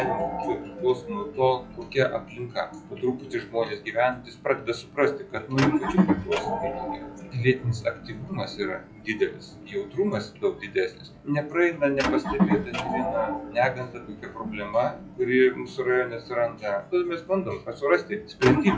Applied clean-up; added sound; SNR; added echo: classical method WPE with log-MMSE.